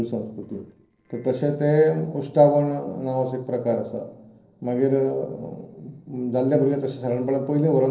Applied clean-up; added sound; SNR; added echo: neural separator model SepFormer DNS4.